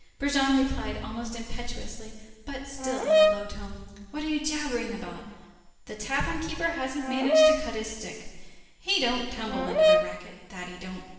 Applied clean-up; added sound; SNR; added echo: none; Brass instrument; -5 dB; reverberation time 1.2 s.